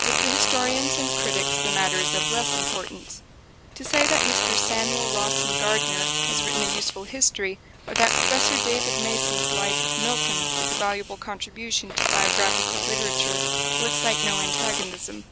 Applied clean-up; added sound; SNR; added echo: none; Fart; -4 dB; none.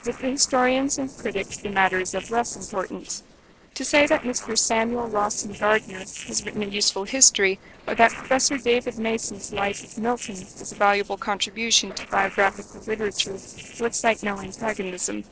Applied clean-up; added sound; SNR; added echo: neural separator model SepFormer DNS4.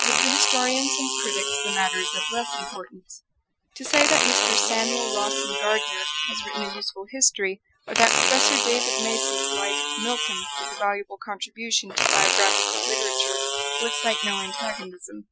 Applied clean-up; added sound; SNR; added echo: classical method Wiener filter.